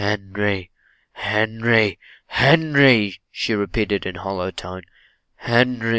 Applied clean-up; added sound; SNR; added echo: none; none; none; none.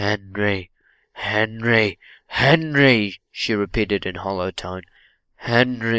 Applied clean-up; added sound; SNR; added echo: neural mask model Resemble Enhance denoiser.